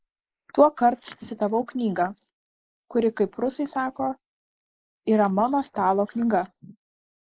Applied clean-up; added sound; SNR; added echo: neural mask model Resemble Enhance denoiser.